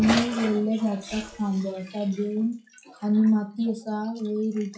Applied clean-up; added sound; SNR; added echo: classical method WPE with log-MMSE.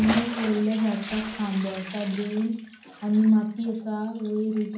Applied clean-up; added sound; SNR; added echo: none; Bathtub (filling or washing) / Splash, splatter; 12 dB; reverberation time 0.6 s.